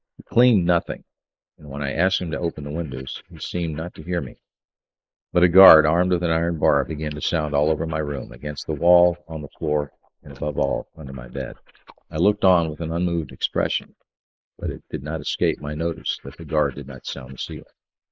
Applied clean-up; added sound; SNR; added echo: neural mask model Resemble Enhance denoiser.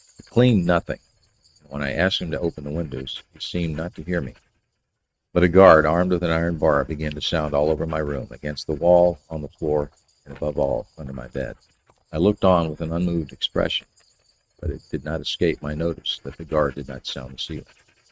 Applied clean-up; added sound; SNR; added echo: neural mask model RNNoise.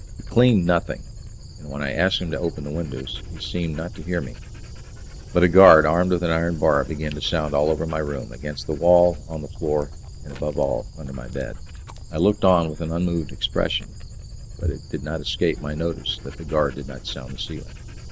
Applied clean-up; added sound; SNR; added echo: none; Dog; 13 dB; none.